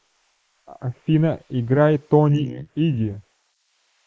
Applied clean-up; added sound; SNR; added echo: neural mask model Resemble Enhance denoiser.